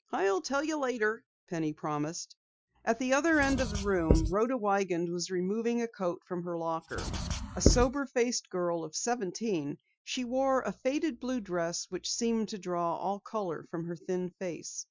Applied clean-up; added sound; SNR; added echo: classical method Wiener filter.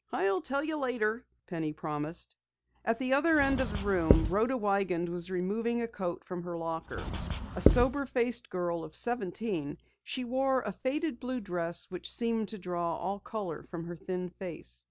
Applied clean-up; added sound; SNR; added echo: none; Writing; -2 dB; none.